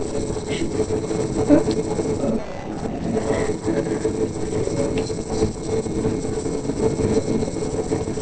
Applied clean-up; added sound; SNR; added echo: neural separator model SepFormer DNS4.